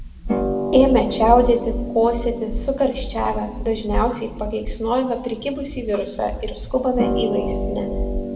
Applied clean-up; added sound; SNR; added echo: none; Harp; 4 dB; reverberation time 0.8 s.